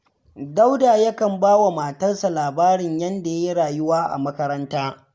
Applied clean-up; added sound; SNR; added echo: none; none; none; none.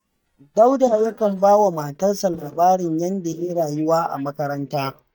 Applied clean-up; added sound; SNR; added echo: neural mask model DeepFilterNet 3.